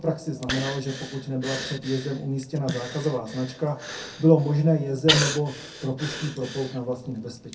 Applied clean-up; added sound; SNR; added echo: none; Breathing; 7 dB; reverberation time 0.3 s.